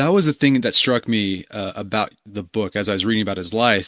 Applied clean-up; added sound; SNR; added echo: none; none; none; none.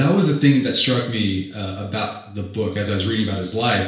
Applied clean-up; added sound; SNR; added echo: none; none; none; reverberation time 0.5 s.